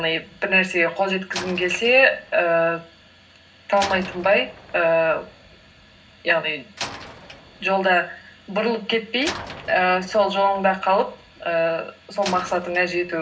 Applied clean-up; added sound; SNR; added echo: none; Slam; 17 dB; reverberation time 0.4 s.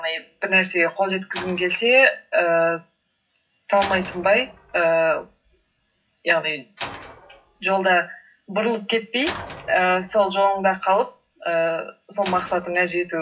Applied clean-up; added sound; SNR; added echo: classical method WPE with log-MMSE.